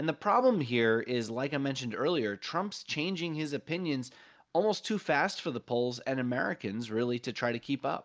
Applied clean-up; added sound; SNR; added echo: none; none; none; none.